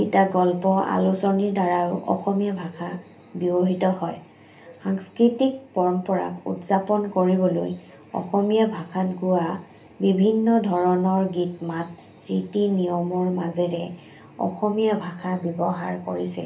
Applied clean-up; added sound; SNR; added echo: none; none; none; reverberation time 0.3 s.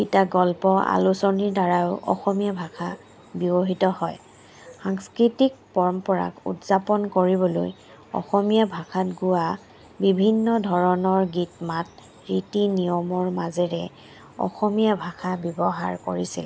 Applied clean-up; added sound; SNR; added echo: none; none; none; none.